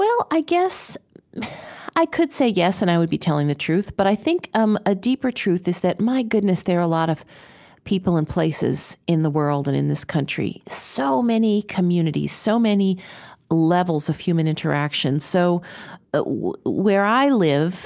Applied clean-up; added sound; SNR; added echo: none; none; none; none.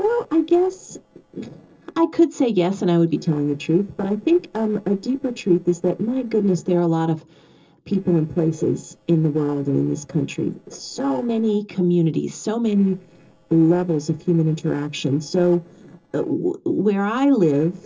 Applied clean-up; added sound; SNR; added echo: neural separator model SepFormer DNS4.